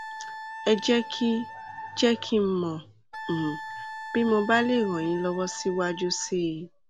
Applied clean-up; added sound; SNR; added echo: none; Wind instrument, woodwind instrument; 13 dB; none.